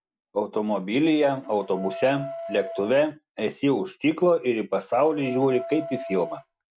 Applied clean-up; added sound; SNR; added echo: none; Wind instrument, woodwind instrument; 13 dB; none.